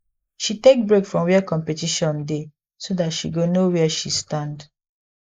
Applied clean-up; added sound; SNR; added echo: neural mask model Resemble Enhance denoiser.